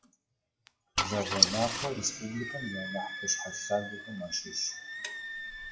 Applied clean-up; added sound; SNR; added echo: classical method WPE with log-MMSE.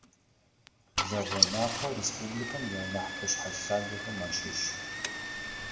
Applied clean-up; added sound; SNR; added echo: none; Engine starting / Car; 0 dB; reverberation time 2.0 s.